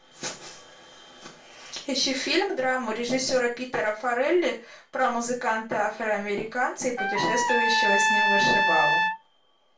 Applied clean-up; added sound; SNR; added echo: none; Trumpet; -3 dB; reverberation time 0.3 s.